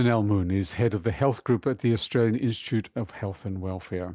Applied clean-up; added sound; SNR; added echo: none; none; none; none.